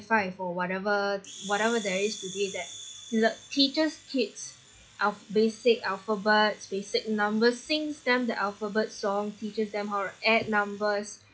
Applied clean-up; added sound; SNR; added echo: classical method log-MMSE.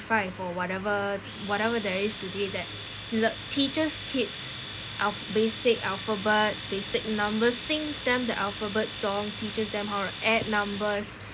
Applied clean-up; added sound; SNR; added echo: none; Domestic sounds, home sounds; 10 dB; none.